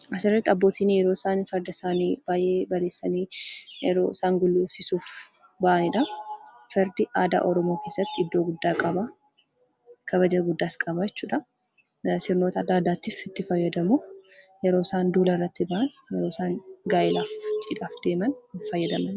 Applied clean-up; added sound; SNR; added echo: none; none; none; none.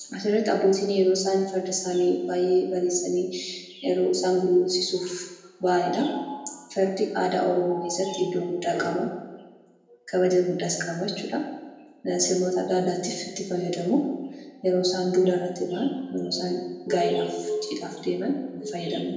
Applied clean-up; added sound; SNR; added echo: none; none; none; reverberation time 1.0 s.